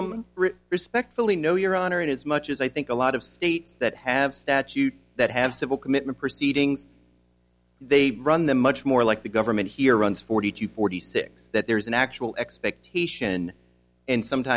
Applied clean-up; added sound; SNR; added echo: none; none; none; none.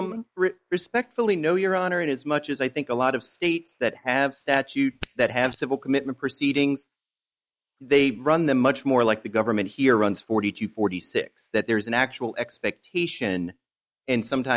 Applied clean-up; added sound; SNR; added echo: neural mask model Resemble Enhance denoiser.